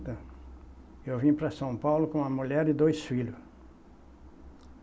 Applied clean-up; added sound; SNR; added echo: none; none; none; none.